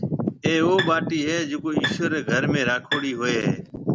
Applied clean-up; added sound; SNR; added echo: none; Bowed string instrument; 10 dB; none.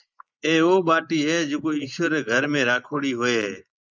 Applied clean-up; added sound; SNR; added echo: neural mask model Resemble Enhance denoiser.